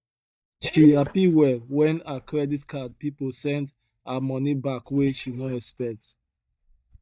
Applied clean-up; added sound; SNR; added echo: neural mask model DeepFilterNet 3.